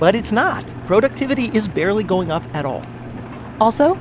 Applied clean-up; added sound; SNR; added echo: none; Engine; 13 dB; none.